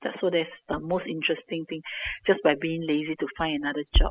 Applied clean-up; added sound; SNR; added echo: classical method spectral subtraction.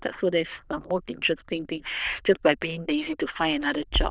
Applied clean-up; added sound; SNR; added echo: neural diffusion model UNIVERSE++.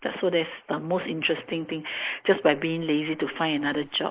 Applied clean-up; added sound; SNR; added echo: neural mask model Resemble Enhance denoiser.